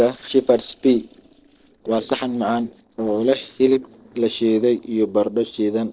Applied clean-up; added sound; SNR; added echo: neural separator model SepFormer DNS4.